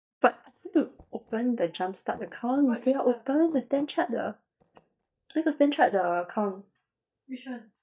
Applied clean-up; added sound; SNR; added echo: neural mask model DeepFilterNet 3.